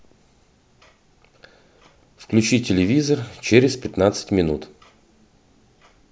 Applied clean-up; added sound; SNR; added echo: none; none; none; none.